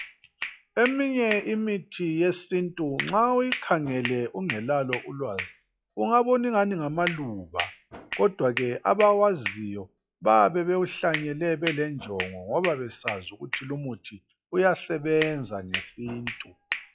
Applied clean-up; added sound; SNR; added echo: classical method log-MMSE.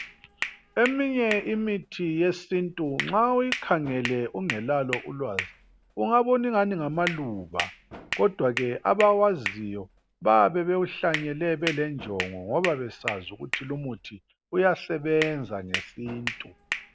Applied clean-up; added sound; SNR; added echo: none; Hands; 10 dB; none.